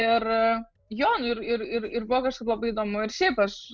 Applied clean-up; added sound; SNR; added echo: none; none; none; none.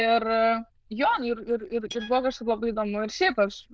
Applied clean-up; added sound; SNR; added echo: neural diffusion model UNIVERSE++.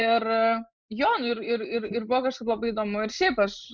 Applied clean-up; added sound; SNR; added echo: neural mask model Resemble Enhance denoiser.